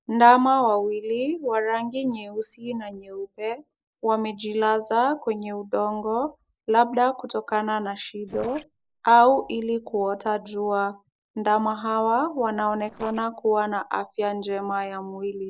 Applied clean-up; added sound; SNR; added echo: neural separator model SepFormer DNS4.